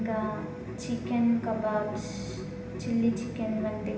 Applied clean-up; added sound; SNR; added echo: none; Keyboard (musical); 14 dB; reverberation time 0.9 s.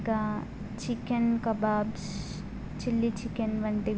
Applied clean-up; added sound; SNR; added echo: none; none; none; none.